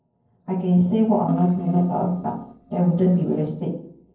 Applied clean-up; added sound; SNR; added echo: neural separator model SepFormer DNS4.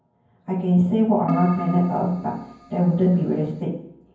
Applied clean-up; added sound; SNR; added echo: none; Keyboard (musical); 11 dB; reverberation time 0.9 s.